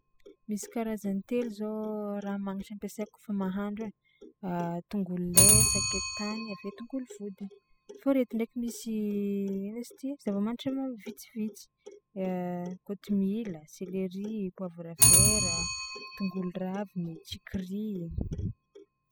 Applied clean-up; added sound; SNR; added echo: classical method spectral subtraction.